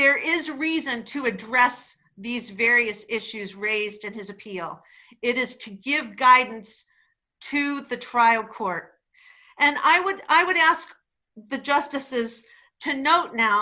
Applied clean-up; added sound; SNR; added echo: none; none; none; none.